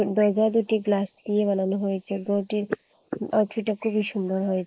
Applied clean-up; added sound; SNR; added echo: neural mask model Resemble Enhance denoiser.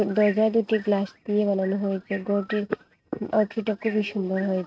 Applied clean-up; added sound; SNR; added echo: neural mask model RNNoise.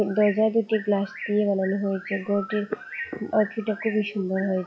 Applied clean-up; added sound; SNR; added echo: classical method log-MMSE.